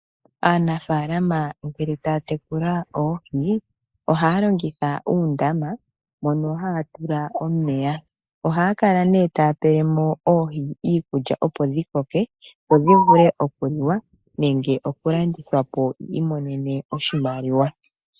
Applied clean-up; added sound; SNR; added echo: neural mask model Resemble Enhance denoiser.